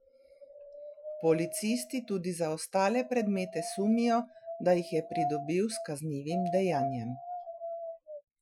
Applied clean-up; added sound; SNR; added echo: classical method Wiener filter.